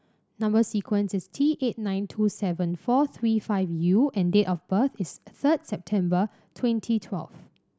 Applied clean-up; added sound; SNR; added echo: none; none; none; none.